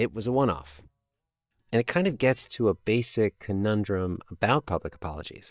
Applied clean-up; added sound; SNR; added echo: neural mask model DeepFilterNet 3.